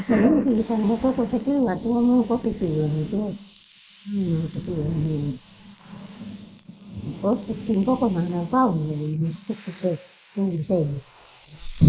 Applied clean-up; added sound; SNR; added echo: neural mask model Resemble Enhance denoiser.